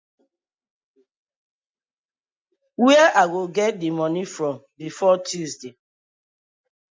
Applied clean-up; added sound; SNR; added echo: none; none; none; none.